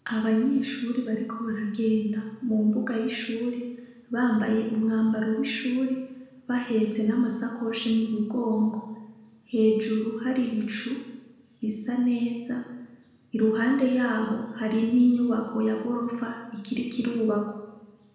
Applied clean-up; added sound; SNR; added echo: none; none; none; reverberation time 1.0 s.